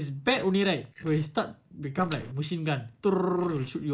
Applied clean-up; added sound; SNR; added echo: neural mask model Resemble Enhance denoiser.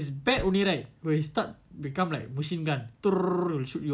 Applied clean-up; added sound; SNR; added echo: none; none; none; none.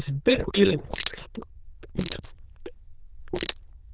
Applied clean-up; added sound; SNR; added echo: neural diffusion model UNIVERSE++.